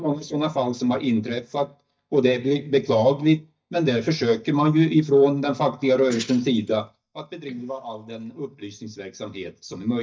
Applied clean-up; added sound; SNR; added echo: neural mask model DeepFilterNet 3.